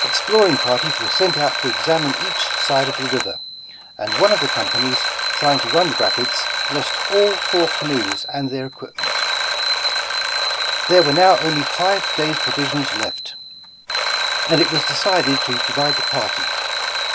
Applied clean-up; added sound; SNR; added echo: none; Alarm; 0 dB; none.